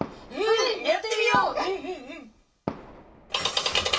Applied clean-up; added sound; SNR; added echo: none; Fireworks; 13 dB; reverberation time 0.2 s.